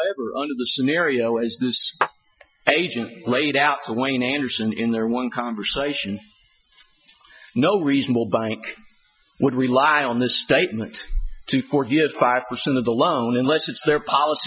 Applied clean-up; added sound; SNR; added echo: classical method Wiener filter.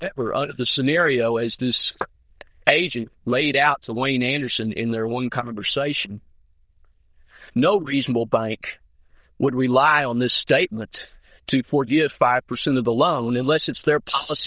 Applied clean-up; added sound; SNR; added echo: neural diffusion model UNIVERSE++.